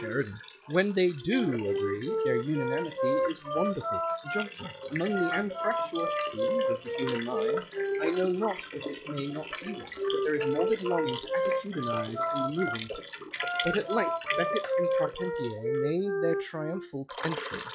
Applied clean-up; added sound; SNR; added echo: classical method log-MMSE.